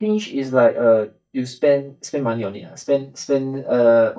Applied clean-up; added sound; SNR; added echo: neural mask model DeepFilterNet 3.